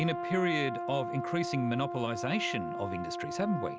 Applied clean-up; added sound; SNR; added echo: none; Brass instrument; 4 dB; none.